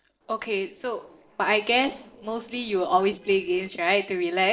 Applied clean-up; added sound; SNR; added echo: neural separator model SepFormer DNS4.